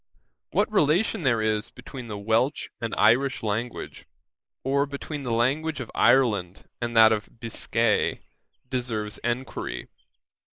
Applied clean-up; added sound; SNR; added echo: neural mask model Resemble Enhance denoiser.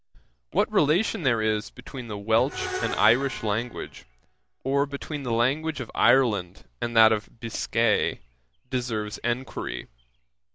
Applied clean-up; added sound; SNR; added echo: none; Screech; 11 dB; none.